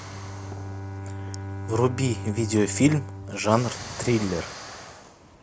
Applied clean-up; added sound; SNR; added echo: none; Bowed string instrument + Explosion; 9 dB; none.